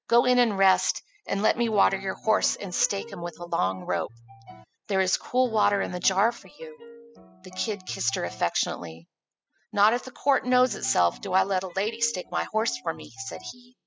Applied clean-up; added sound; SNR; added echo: classical method spectral subtraction.